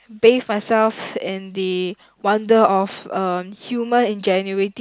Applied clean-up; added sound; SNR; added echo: none; none; none; none.